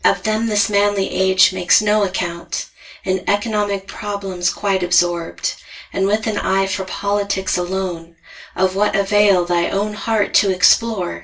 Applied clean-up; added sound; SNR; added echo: none; Cowbell; 19 dB; reverberation time 0.2 s.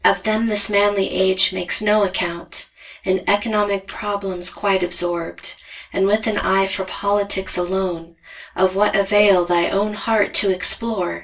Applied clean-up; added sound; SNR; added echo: neural separator model SepFormer DNS4.